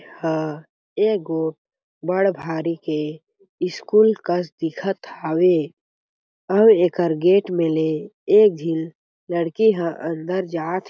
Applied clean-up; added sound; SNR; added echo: none; none; none; none.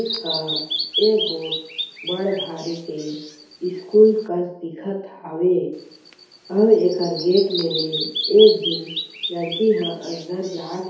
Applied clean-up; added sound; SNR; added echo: none; Bird vocalization, bird call, bird song; 9 dB; reverberation time 2.2 s.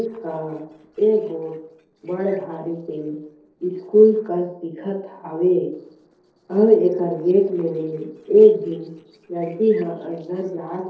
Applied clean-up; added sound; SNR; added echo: neural separator model SepFormer DNS4.